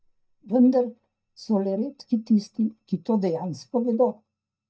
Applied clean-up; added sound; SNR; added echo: neural mask model DeepFilterNet 3.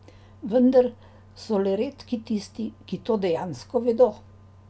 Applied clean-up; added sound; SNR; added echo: none; none; none; none.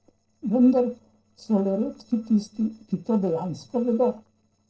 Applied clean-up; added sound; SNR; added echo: neural separator model SepFormer DNS4.